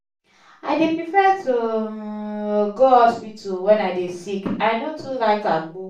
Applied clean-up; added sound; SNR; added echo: none; none; none; reverberation time 0.3 s.